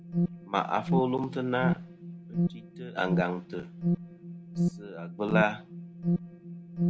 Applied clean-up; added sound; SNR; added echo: none; Alarm; -1 dB; none.